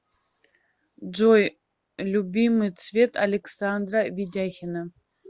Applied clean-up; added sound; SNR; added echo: none; none; none; none.